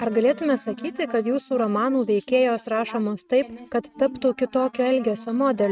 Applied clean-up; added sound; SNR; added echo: neural mask model RNNoise.